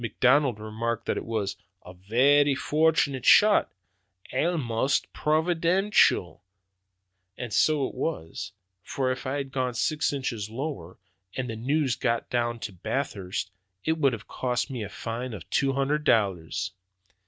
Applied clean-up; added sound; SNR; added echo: none; none; none; none.